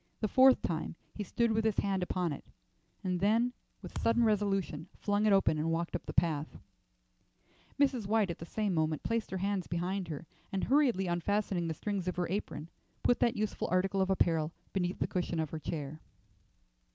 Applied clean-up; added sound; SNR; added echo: none; Thump, thud; 12 dB; none.